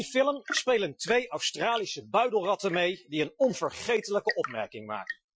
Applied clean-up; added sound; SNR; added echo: classical method Wiener filter.